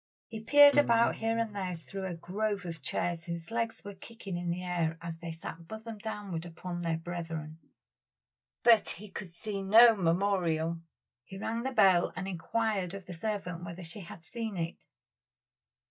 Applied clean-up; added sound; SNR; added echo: neural mask model DeepFilterNet 3.